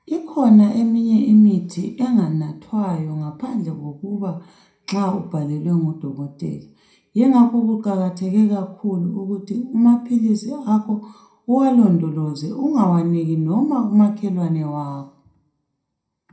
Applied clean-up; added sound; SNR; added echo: none; none; none; reverberation time 0.4 s.